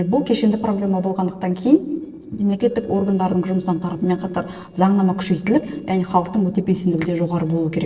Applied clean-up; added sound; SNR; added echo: neural separator model SepFormer DNS4.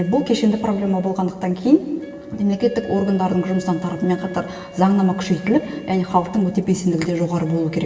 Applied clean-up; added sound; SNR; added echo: none; Wind instrument, woodwind instrument; 20 dB; reverberation time 2.4 s.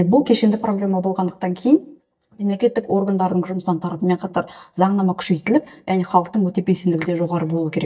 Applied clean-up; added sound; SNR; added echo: neural mask model DeepFilterNet 3.